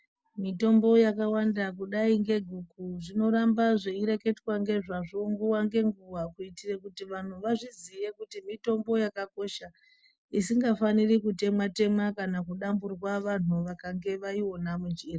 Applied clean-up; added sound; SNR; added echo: none; none; none; none.